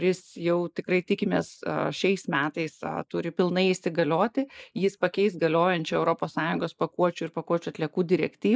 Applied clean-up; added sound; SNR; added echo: neural mask model Resemble Enhance denoiser.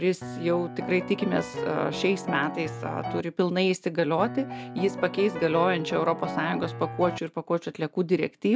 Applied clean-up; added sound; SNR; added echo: none; Piano; 8 dB; none.